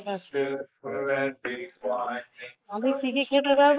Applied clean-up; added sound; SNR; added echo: neural mask model Resemble Enhance denoiser.